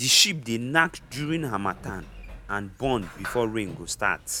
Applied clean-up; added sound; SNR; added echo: none; Sliding door; 16 dB; none.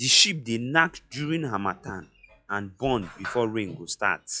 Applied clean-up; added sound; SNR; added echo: classical method log-MMSE.